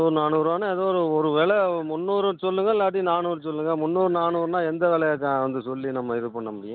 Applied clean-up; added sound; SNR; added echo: none; none; none; none.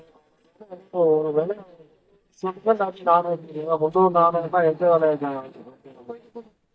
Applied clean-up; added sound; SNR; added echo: neural mask model DeepFilterNet 3.